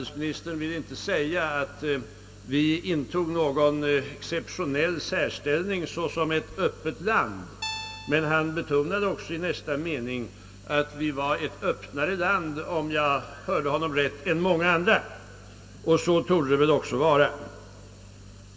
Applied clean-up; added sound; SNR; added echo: none; Guitar; 11 dB; reverberation time 1.5 s.